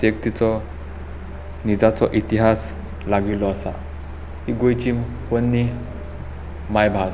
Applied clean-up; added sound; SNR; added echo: none; Mechanical fan; 10 dB; none.